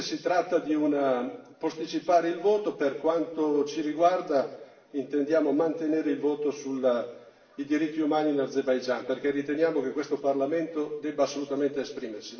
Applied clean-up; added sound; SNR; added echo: none; none; none; reverberation time 0.7 s.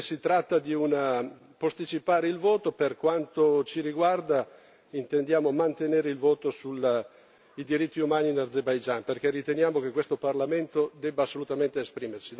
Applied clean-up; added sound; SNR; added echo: none; none; none; none.